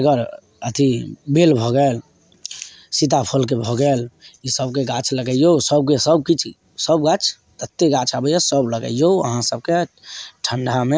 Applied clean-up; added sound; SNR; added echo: none; none; none; none.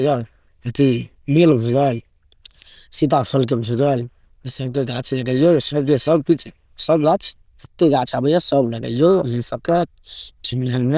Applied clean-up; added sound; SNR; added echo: neural diffusion model UNIVERSE++.